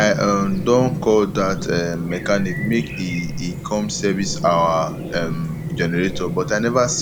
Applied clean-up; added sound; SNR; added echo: none; Chirp, tweet; 7 dB; none.